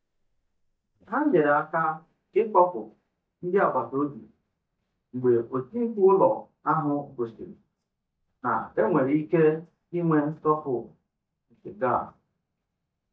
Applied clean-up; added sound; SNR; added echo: neural mask model DeepFilterNet 3.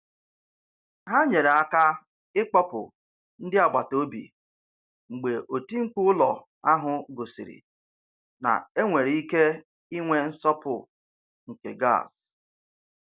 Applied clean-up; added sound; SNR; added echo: none; none; none; none.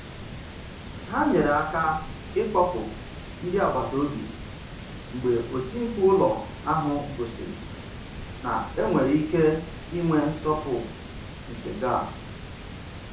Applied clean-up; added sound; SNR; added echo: none; Water; 11 dB; reverberation time 0.6 s.